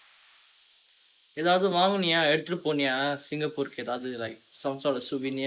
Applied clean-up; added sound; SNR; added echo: neural mask model Resemble Enhance denoiser.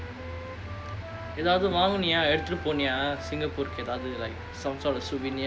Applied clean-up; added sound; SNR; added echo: none; Wind instrument, woodwind instrument; 15 dB; none.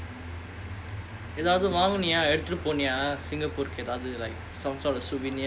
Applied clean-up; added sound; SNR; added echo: none; none; none; none.